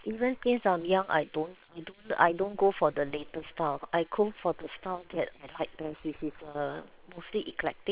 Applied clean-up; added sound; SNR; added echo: neural separator model SepFormer WHAM!.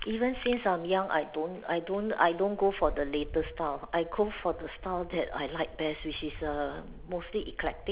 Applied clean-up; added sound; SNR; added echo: none; Bird; 14 dB; none.